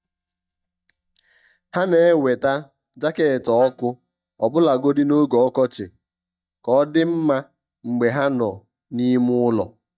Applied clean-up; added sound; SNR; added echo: neural mask model DeepFilterNet 3.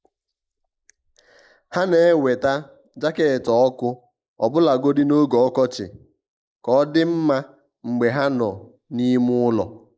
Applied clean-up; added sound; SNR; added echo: neural mask model Resemble Enhance denoiser.